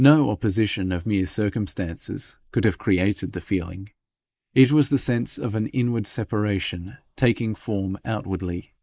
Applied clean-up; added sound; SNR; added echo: neural mask model Resemble Enhance denoiser.